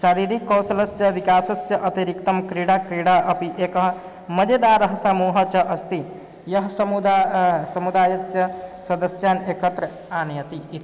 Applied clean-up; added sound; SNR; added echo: none; none; none; none.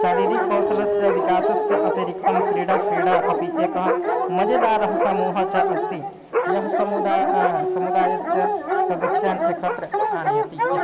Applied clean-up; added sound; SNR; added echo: none; Dog; -3 dB; none.